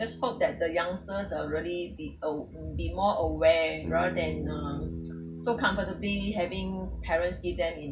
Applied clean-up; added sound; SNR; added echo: none; Bass guitar; 12 dB; reverberation time 0.4 s.